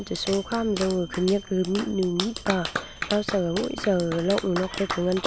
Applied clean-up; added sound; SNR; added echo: none; Clapping; 9 dB; none.